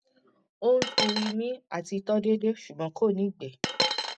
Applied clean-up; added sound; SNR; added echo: none; Coin (dropping); -1 dB; none.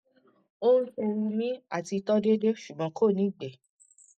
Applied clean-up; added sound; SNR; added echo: neural mask model Resemble Enhance denoiser.